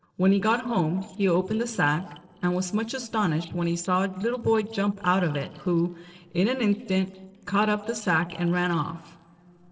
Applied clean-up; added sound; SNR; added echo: neural separator model SepFormer DNS4.